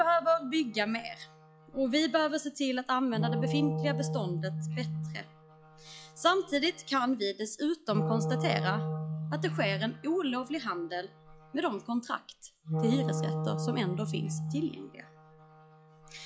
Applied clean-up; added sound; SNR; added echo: classical method log-MMSE.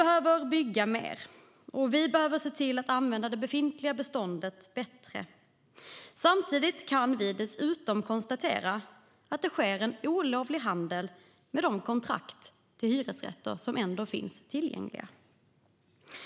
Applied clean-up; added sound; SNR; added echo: none; none; none; none.